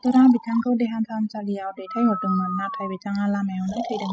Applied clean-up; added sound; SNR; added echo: classical method spectral subtraction.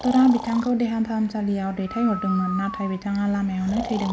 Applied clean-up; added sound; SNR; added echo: none; Breathing; 12 dB; none.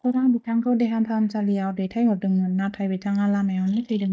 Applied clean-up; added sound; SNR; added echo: neural mask model DeepFilterNet 3.